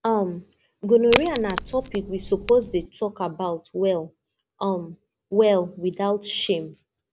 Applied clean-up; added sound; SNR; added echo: none; Crack; 6 dB; none.